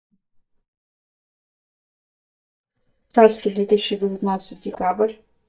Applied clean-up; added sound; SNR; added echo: neural mask model DeepFilterNet 3.